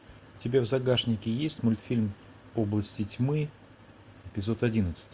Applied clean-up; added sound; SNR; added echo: none; none; none; none.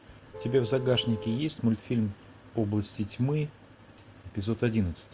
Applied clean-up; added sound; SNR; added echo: none; Vehicle horn, car horn, honking + Tambourine; 15 dB; none.